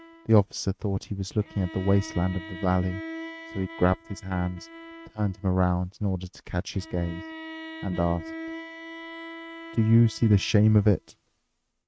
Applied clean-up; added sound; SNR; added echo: neural mask model RNNoise.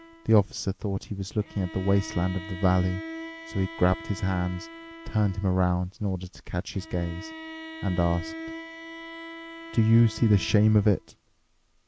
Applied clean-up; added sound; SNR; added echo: none; Bowed string instrument; 15 dB; none.